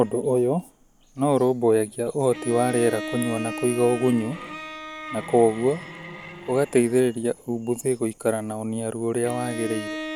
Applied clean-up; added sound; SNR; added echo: none; Bowed string instrument; 13 dB; none.